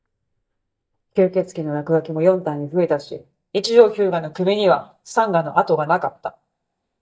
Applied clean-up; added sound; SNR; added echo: neural mask model DeepFilterNet 3.